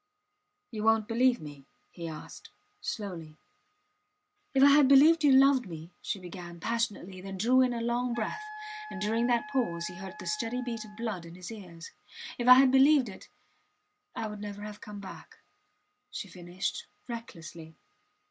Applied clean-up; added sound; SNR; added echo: none; Wind instrument, woodwind instrument; 14 dB; none.